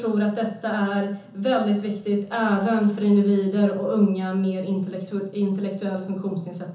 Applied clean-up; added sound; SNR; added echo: none; none; none; reverberation time 0.6 s.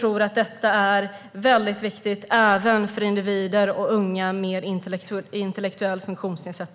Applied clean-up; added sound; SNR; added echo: none; none; none; none.